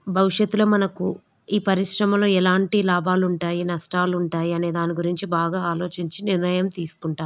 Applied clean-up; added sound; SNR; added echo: none; none; none; none.